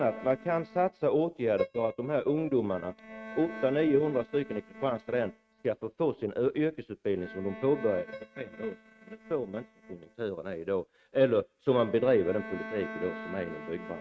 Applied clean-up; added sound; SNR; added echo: neural mask model RNNoise.